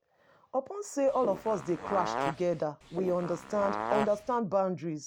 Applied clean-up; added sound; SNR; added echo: none; Fart; 5 dB; none.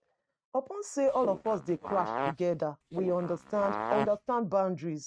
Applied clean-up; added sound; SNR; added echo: neural mask model RNNoise.